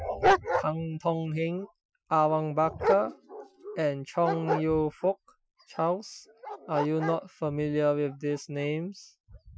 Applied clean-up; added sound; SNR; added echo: classical method Wiener filter.